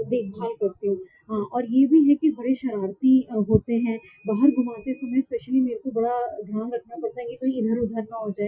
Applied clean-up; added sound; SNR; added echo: classical method Wiener filter.